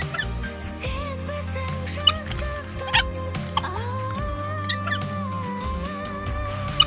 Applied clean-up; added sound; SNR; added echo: none; Squeak; -4 dB; none.